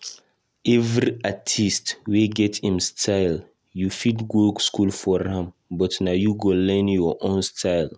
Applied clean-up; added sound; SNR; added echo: none; none; none; none.